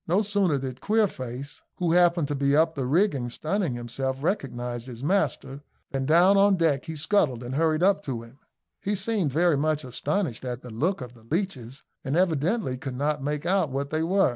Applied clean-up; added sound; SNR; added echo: neural mask model Resemble Enhance denoiser.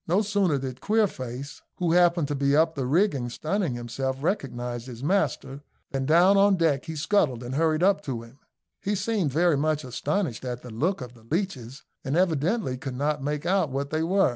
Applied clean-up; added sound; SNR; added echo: none; none; none; none.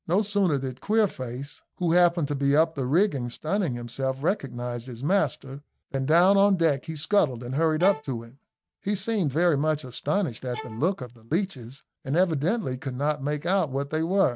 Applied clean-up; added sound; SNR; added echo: neural mask model RNNoise.